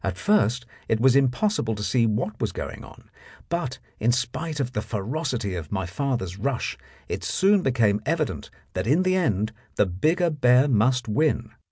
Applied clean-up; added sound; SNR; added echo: none; none; none; none.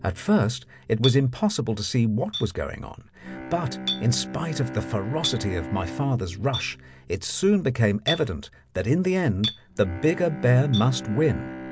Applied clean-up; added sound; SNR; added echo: none; Chink, clink + Bowed string instrument; 11 dB; none.